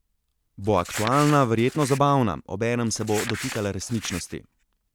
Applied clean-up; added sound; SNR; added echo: none; Crumpling, crinkling; 13 dB; none.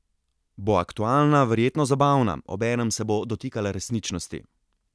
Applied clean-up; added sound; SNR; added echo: none; none; none; none.